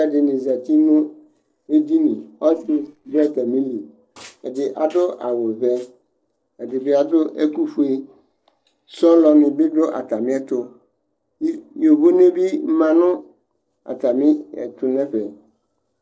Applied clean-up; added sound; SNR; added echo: neural separator model SepFormer DNS4.